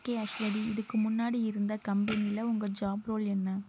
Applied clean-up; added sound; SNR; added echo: none; Fireworks; 17 dB; none.